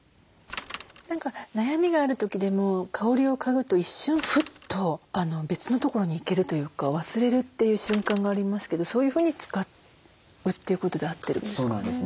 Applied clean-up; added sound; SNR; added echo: none; Bicycle; 19 dB; none.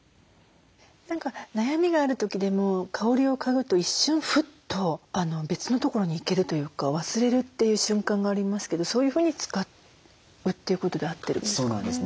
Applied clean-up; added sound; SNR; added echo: none; none; none; none.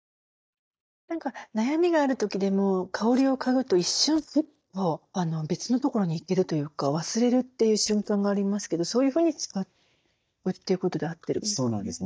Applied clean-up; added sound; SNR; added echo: neural mask model DeepFilterNet 3.